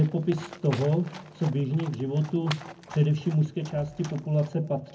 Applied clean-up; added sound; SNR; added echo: none; Livestock, farm animals, working animals; 17 dB; reverberation time 0.3 s.